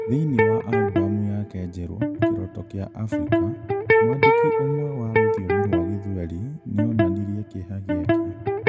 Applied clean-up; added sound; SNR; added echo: none; Electric guitar; -4 dB; none.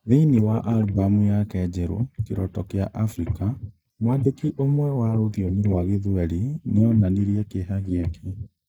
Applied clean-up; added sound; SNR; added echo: neural mask model Resemble Enhance denoiser.